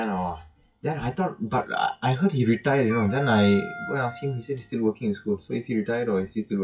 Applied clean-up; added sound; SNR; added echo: classical method WPE with log-MMSE.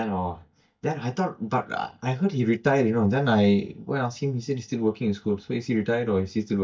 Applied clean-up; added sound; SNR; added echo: neural mask model DeepFilterNet 3.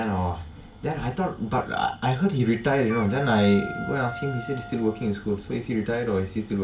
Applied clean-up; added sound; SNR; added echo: none; Wind instrument, woodwind instrument; 13 dB; reverberation time 0.3 s.